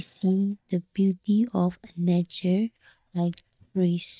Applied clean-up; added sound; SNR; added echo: neural mask model DeepFilterNet 3.